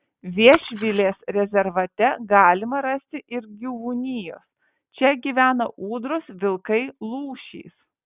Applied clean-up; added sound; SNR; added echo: none; Splash, splatter; 13 dB; none.